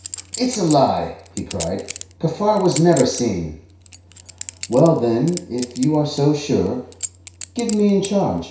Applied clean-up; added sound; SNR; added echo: none; Chink, clink; 15 dB; reverberation time 0.6 s.